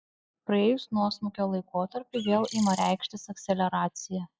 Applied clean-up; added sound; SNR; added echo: classical method log-MMSE.